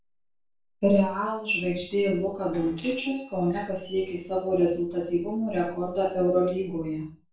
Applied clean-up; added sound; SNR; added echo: neural separator model SepFormer DNS4.